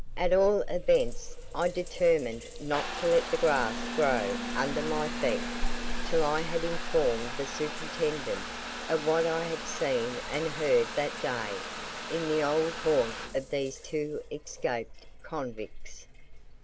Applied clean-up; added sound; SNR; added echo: none; Trickle, dribble / Bathtub (filling or washing) / Water tap, faucet; 5 dB; none.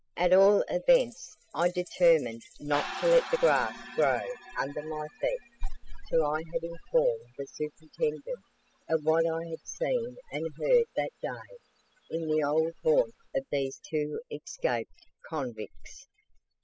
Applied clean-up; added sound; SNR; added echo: classical method spectral subtraction.